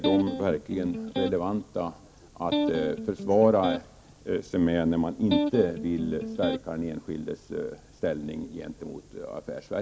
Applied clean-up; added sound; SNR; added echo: none; Electric guitar; 3 dB; none.